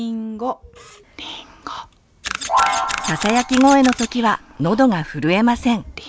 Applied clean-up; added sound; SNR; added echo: none; Camera; 10 dB; none.